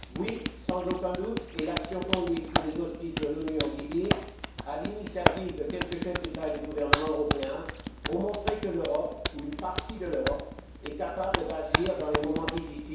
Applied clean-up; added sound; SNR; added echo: none; Hands; 1 dB; reverberation time 0.7 s.